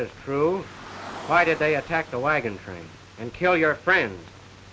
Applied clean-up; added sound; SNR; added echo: none; Car; 18 dB; none.